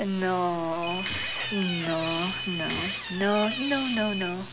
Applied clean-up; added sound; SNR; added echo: none; Ringtone + Door; 5 dB; none.